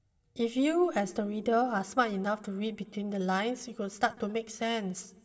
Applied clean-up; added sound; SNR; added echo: none; none; none; reverberation time 0.5 s.